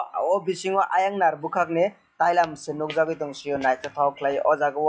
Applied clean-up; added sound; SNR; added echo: classical method log-MMSE.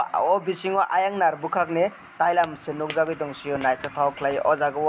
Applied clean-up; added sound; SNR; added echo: none; Squeak / Walk, footsteps; 20 dB; none.